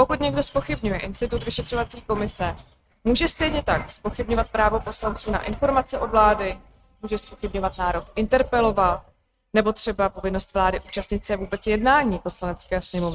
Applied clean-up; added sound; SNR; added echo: neural mask model RNNoise.